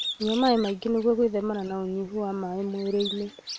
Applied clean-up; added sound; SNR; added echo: none; Bird; 12 dB; none.